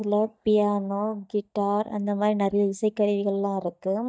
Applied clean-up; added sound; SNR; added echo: neural mask model DeepFilterNet 3.